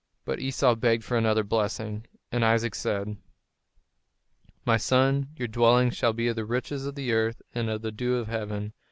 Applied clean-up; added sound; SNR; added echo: none; none; none; none.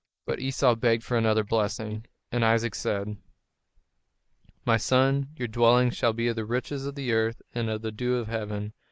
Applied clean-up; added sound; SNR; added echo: neural mask model Resemble Enhance denoiser.